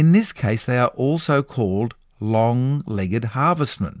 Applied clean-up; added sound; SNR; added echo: none; none; none; none.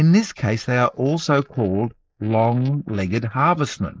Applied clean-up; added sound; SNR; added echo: neural mask model Resemble Enhance denoiser.